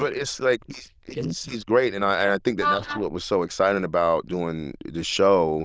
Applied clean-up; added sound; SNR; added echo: neural diffusion model UNIVERSE++.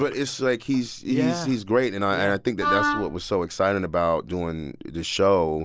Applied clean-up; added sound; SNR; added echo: none; Wind instrument, woodwind instrument; 2 dB; none.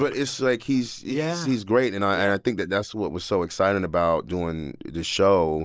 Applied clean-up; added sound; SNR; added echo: neural mask model Resemble Enhance denoiser.